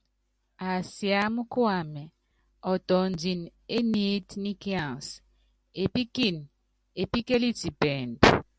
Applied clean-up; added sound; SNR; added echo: none; none; none; none.